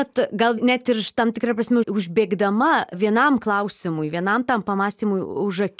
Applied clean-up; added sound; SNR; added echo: none; none; none; none.